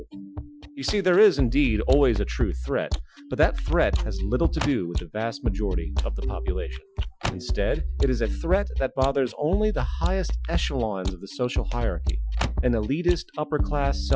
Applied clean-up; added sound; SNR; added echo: classical method Wiener filter.